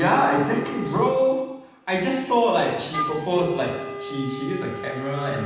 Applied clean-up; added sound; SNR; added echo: none; Wind instrument, woodwind instrument; 11 dB; reverberation time 1.1 s.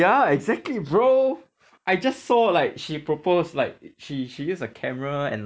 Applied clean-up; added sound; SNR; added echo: none; none; none; none.